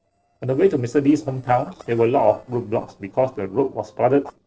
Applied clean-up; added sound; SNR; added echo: neural separator model SepFormer DNS4.